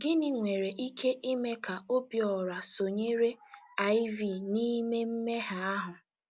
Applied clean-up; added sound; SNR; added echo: none; none; none; none.